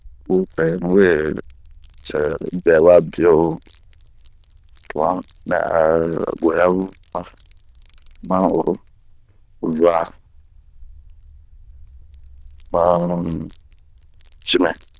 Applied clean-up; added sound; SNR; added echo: neural diffusion model UNIVERSE++.